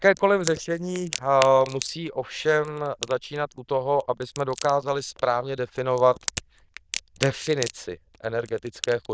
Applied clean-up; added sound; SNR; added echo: neural diffusion model UNIVERSE++.